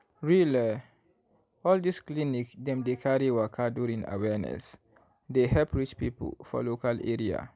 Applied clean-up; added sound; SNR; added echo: none; none; none; none.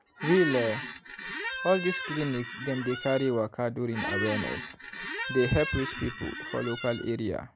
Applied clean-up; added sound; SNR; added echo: none; Squeak; 6 dB; none.